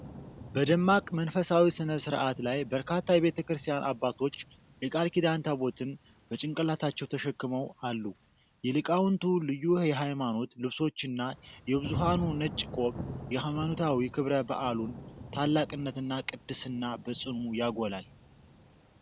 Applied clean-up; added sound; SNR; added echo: none; Thunder / Rain; 15 dB; none.